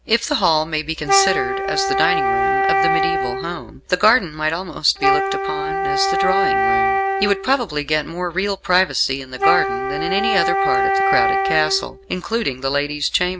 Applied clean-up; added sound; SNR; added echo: none; Wind instrument, woodwind instrument; -2 dB; none.